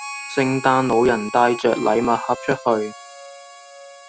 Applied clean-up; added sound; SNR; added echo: none; Harmonica; 15 dB; none.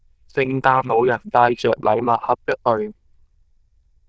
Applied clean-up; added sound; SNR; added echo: neural diffusion model UNIVERSE++.